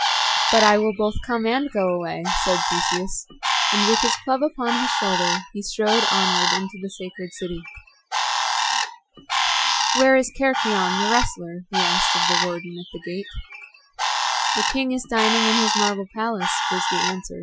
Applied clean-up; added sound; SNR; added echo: classical method Wiener filter.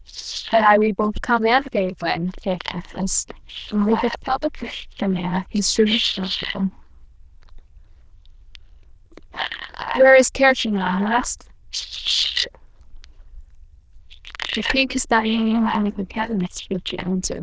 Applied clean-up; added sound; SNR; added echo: neural diffusion model UNIVERSE++.